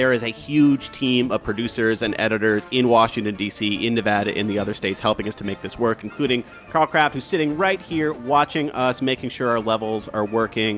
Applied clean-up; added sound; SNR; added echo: none; none; none; none.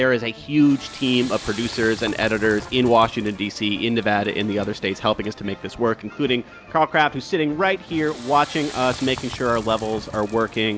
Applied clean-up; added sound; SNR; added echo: none; Bird + Toilet flush / Water; 18 dB; none.